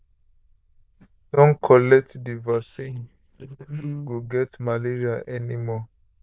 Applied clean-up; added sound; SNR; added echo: neural diffusion model UNIVERSE++.